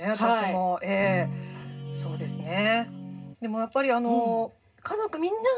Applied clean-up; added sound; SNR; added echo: none; Guitar; 7 dB; reverberation time 0.2 s.